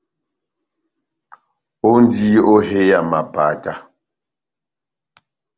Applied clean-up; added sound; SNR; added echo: none; none; none; none.